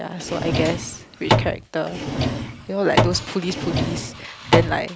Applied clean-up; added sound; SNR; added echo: none; Drawer open or close; -1 dB; none.